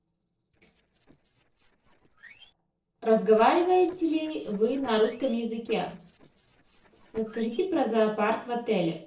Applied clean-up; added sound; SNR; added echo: neural separator model SepFormer DNS4.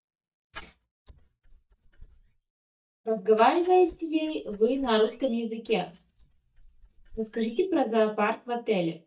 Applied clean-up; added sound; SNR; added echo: neural mask model DeepFilterNet 3.